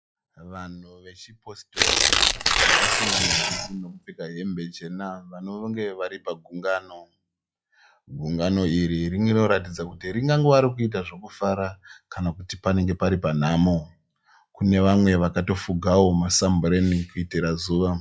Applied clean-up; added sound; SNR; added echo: classical method log-MMSE.